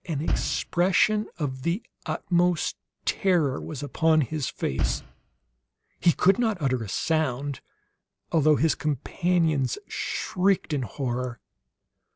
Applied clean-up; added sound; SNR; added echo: none; Bass drum; 4 dB; none.